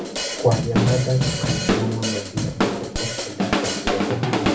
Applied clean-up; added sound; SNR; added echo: none; Drum / Drum kit; -3 dB; reverberation time 0.3 s.